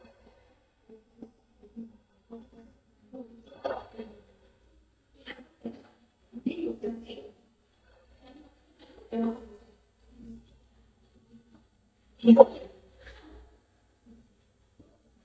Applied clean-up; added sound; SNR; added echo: neural mask model DeepFilterNet 3.